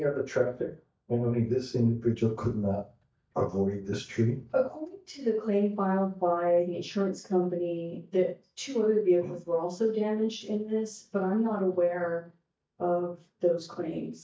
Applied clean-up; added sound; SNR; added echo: neural mask model DeepFilterNet 3.